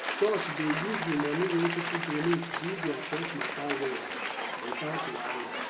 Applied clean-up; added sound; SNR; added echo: none; Applause / Cheering; 2 dB; reverberation time 0.6 s.